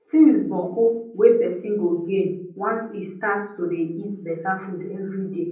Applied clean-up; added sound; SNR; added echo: none; none; none; reverberation time 0.6 s.